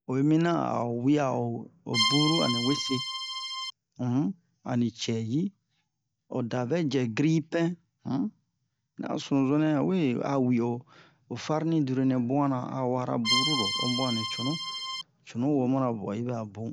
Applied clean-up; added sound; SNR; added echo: none; Accordion; 1 dB; none.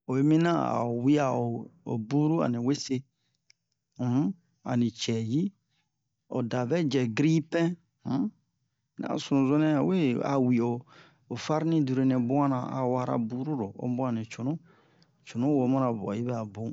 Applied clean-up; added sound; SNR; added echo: none; none; none; none.